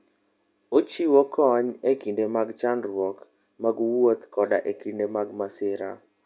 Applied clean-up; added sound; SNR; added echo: none; none; none; none.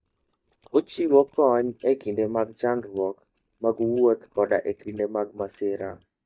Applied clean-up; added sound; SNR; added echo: neural mask model DeepFilterNet 3.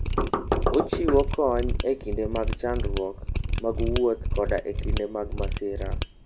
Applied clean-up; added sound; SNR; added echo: none; Knock + Mechanisms; -1 dB; none.